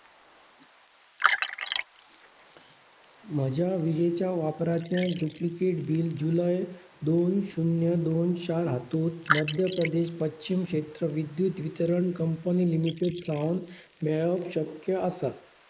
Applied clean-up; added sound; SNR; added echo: neural mask model Resemble Enhance denoiser.